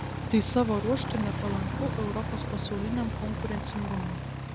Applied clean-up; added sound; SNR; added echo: none; Aircraft; 1 dB; none.